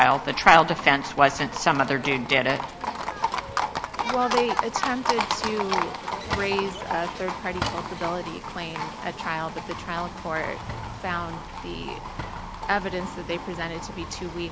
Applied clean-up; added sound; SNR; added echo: none; Livestock, farm animals, working animals; 5 dB; none.